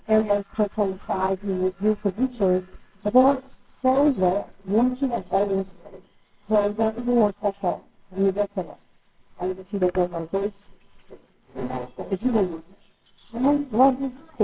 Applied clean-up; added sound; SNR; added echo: neural separator model SepFormer WHAMR!.